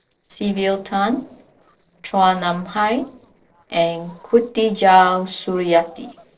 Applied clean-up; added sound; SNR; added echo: neural separator model SepFormer DNS4.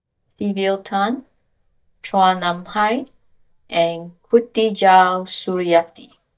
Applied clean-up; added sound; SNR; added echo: neural mask model DeepFilterNet 3.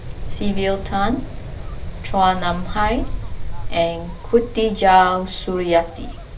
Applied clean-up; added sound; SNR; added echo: none; Wind; 5 dB; reverberation time 0.2 s.